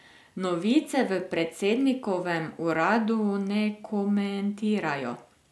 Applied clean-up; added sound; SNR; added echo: none; none; none; none.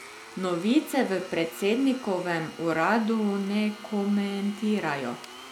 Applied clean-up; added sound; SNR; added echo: none; Domestic sounds, home sounds; 17 dB; none.